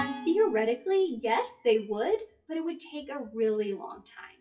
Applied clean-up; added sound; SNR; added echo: classical method WPE with log-MMSE.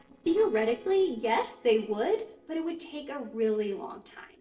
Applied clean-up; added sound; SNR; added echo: neural separator model SepFormer DNS4.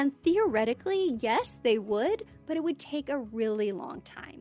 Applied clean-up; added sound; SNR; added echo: none; none; none; none.